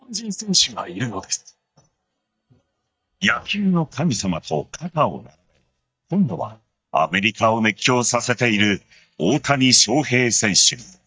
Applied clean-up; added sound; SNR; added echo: neural mask model DeepFilterNet 3.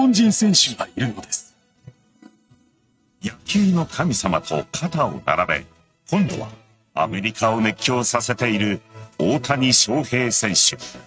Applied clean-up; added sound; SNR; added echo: neural mask model RNNoise.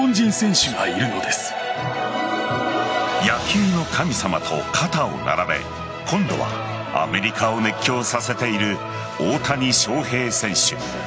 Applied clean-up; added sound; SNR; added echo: none; Thump, thud; 20 dB; none.